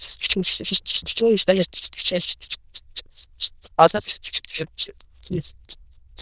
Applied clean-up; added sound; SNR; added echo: neural diffusion model UNIVERSE++.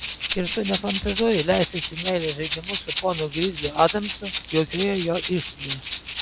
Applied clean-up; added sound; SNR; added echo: none; Rattle (instrument); 6 dB; none.